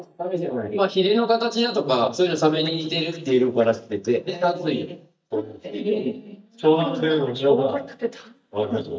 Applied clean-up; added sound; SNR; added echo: neural mask model DeepFilterNet 3.